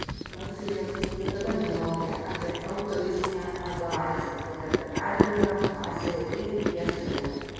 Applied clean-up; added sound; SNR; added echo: none; Chewing, mastication; 1 dB; reverberation time 2.2 s.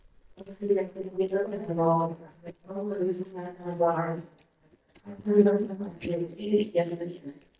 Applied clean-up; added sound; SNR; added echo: neural mask model DeepFilterNet 3.